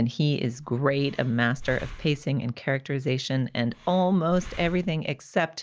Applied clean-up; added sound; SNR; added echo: none; Breathing; 17 dB; none.